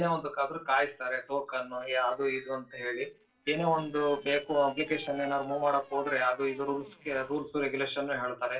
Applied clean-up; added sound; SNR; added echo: neural separator model SepFormer DNS4.